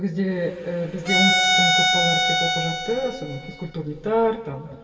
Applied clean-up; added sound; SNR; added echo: none; Bowed string instrument; -4 dB; reverberation time 1.9 s.